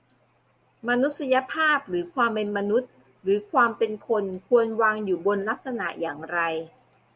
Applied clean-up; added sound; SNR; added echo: none; none; none; none.